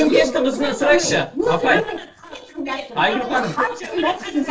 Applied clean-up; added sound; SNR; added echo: neural separator model SepFormer DNS4.